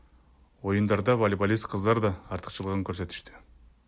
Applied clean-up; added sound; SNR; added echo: none; none; none; none.